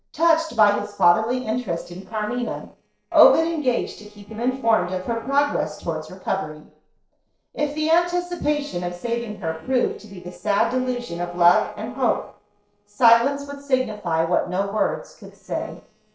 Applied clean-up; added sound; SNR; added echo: neural separator model SepFormer DNS4.